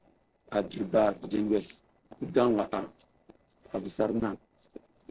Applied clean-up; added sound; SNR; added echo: neural separator model SepFormer DNS4.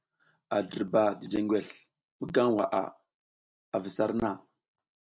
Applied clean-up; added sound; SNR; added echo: none; none; none; none.